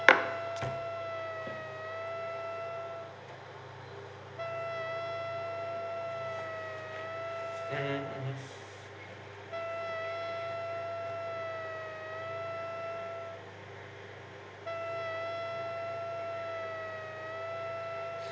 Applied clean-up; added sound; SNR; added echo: none; Wind instrument, woodwind instrument; 0 dB; reverberation time 0.8 s.